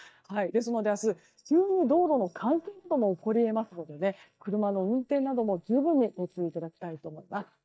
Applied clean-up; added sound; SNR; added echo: neural mask model DeepFilterNet 3.